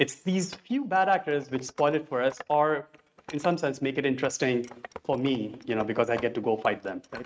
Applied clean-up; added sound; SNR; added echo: neural mask model RNNoise.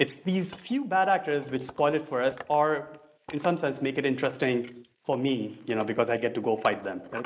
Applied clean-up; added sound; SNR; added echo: neural mask model Resemble Enhance denoiser.